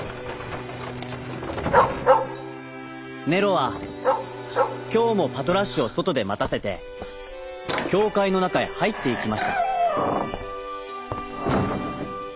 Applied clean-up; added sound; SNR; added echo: none; none; none; none.